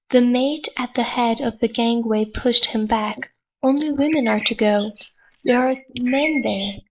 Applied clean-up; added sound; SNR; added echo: neural mask model Resemble Enhance denoiser.